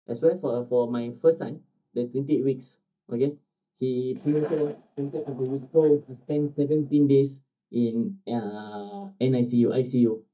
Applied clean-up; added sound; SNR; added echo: neural mask model DeepFilterNet 3.